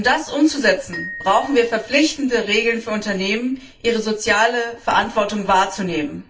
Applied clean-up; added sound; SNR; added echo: none; Glockenspiel; 19 dB; reverberation time 0.2 s.